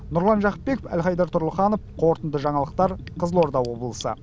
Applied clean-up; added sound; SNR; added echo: none; Bathtub (filling or washing) / Gurgling; 18 dB; none.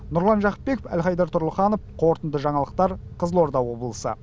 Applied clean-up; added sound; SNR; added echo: none; none; none; none.